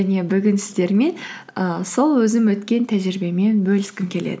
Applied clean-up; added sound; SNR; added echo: none; none; none; none.